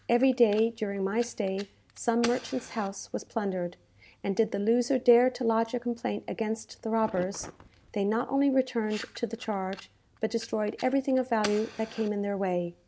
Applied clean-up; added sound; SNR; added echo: none; Fire; 19 dB; none.